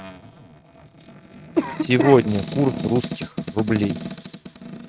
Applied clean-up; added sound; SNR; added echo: neural mask model RNNoise.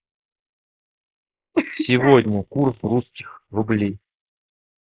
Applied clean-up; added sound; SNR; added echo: neural mask model Resemble Enhance denoiser.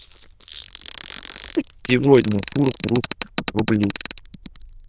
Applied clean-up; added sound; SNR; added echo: neural diffusion model UNIVERSE++.